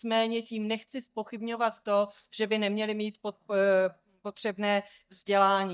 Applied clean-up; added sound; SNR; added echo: neural mask model DeepFilterNet 3.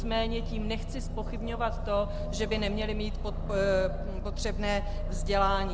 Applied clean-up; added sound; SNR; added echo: none; Aircraft; 0 dB; none.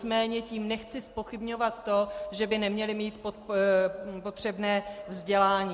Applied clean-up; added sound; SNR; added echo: none; none; none; none.